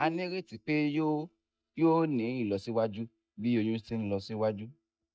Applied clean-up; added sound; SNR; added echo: neural mask model DeepFilterNet 3.